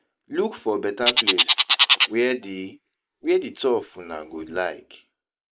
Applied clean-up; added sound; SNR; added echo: neural mask model Resemble Enhance denoiser.